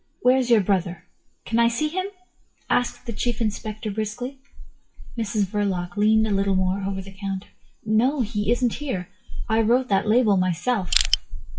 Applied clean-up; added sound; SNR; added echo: classical method WPE with log-MMSE.